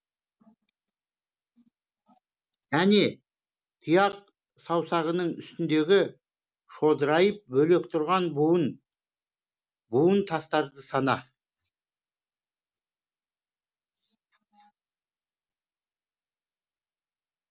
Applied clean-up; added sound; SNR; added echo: none; none; none; none.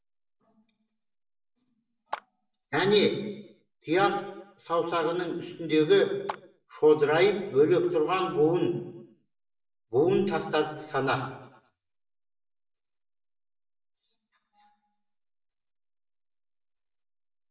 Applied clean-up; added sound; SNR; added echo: none; Clapping; 16 dB; reverberation time 0.8 s.